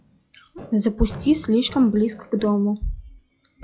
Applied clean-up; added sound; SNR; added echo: classical method log-MMSE.